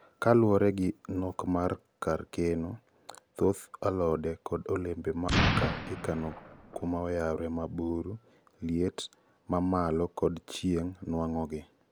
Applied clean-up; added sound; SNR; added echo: none; Explosion; 0 dB; none.